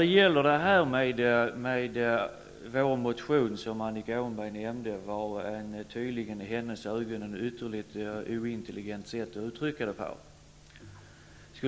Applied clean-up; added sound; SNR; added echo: none; none; none; none.